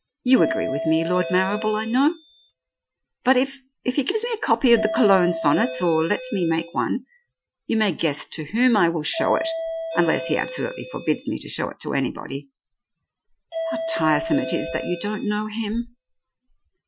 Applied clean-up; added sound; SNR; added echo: classical method Wiener filter.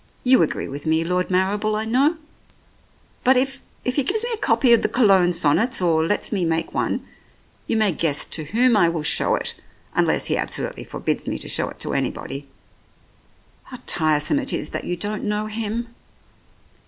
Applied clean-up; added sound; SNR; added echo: none; none; none; none.